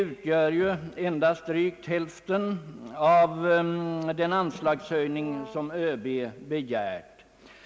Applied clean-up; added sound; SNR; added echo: none; Brass instrument; 18 dB; none.